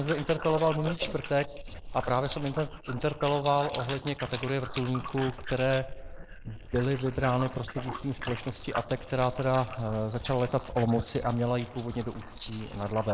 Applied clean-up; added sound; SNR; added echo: neural mask model Resemble Enhance denoiser.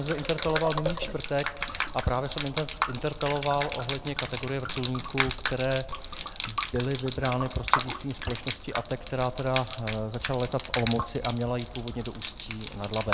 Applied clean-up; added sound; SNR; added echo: none; Gurgling / Liquid; 3 dB; none.